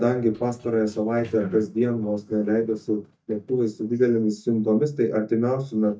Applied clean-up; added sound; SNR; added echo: neural mask model DeepFilterNet 3.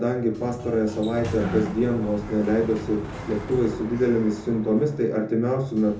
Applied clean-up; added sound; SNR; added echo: none; Sliding door; 11 dB; reverberation time 0.6 s.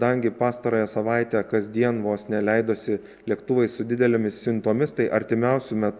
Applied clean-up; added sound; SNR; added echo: none; none; none; none.